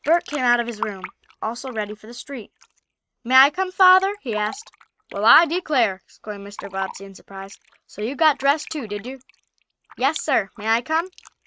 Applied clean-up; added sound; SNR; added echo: neural mask model RNNoise.